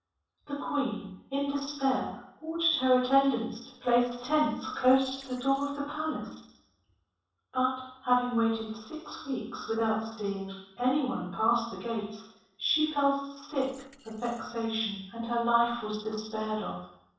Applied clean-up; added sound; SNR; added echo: neural separator model SepFormer DNS4.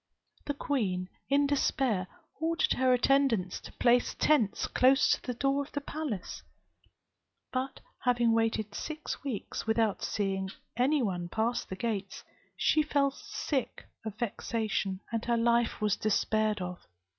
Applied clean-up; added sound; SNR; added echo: none; none; none; none.